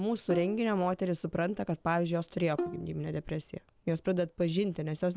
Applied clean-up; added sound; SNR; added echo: none; Bowed string instrument; 11 dB; none.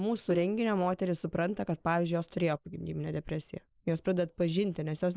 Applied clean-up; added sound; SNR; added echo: neural mask model Resemble Enhance denoiser.